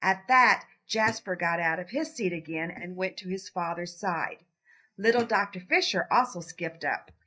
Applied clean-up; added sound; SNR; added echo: neural mask model DeepFilterNet 3.